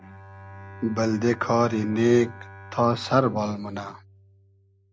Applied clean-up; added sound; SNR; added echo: none; Bowed string instrument; 18 dB; none.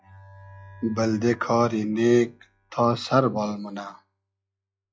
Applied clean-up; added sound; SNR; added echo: classical method log-MMSE.